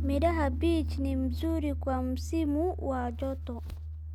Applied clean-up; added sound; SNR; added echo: none; Piano; 2 dB; none.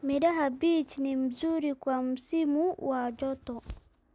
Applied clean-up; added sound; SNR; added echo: none; none; none; none.